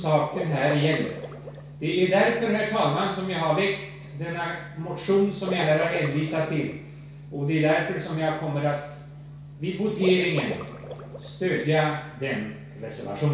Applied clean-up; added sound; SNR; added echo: none; Water / Liquid; 10 dB; reverberation time 0.6 s.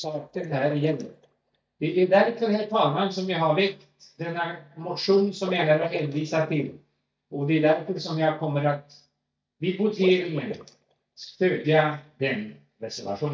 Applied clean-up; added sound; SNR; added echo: neural mask model DeepFilterNet 3.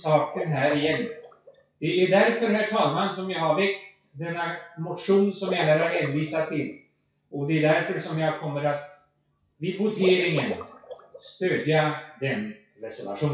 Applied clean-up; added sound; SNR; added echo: classical method WPE with log-MMSE.